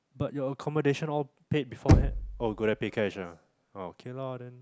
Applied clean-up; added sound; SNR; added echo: none; Knock; -3 dB; none.